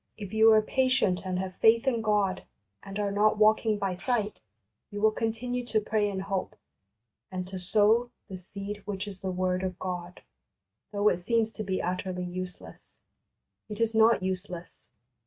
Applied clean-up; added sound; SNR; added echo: neural mask model RNNoise.